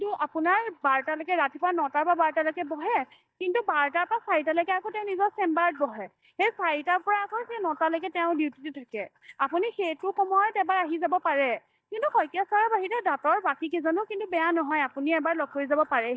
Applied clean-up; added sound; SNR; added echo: neural mask model DeepFilterNet 3.